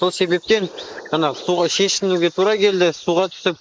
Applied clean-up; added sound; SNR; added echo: neural mask model Resemble Enhance denoiser.